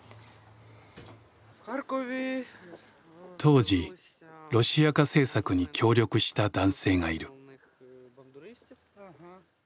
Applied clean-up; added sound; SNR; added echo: none; none; none; none.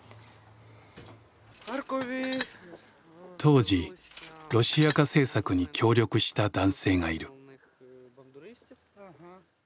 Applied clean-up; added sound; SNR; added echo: none; Tools; 15 dB; none.